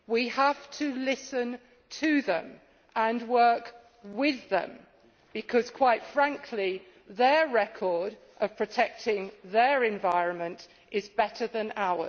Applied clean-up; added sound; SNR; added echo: none; none; none; none.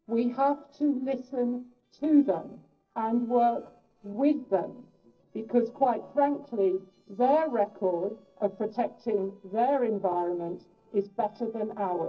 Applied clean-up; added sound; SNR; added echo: neural separator model SepFormer DNS4.